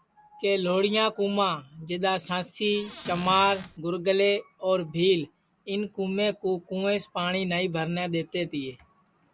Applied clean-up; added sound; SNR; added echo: none; Squeak / Cupboard open or close; 13 dB; none.